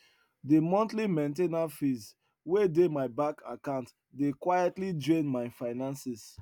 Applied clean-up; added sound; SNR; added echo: none; none; none; none.